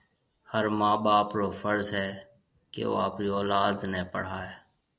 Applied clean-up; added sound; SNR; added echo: none; none; none; none.